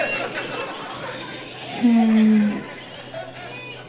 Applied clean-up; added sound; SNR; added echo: none; Crowd; 8 dB; reverberation time 0.5 s.